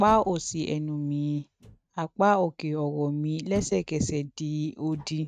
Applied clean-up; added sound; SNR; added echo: neural mask model RNNoise.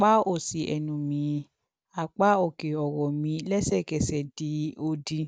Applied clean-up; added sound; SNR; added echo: none; none; none; none.